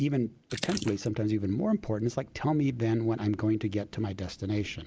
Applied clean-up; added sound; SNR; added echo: neural mask model Resemble Enhance denoiser.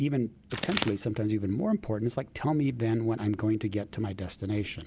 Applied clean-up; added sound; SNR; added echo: none; Bird; 4 dB; none.